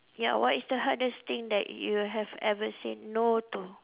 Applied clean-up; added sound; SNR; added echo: none; none; none; none.